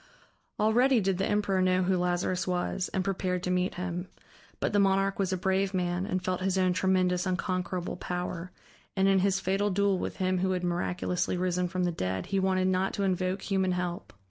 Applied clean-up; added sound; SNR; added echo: none; none; none; none.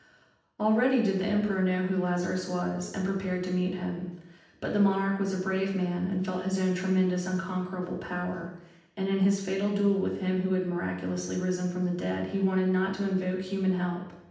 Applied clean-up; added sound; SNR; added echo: none; none; none; reverberation time 0.8 s.